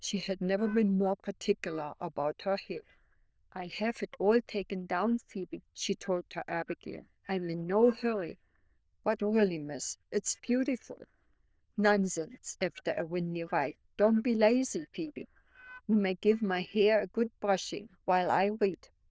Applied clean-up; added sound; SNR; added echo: neural diffusion model UNIVERSE++.